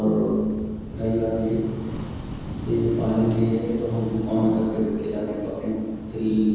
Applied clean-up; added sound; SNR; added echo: none; Waves, surf / Wind; 11 dB; reverberation time 1.2 s.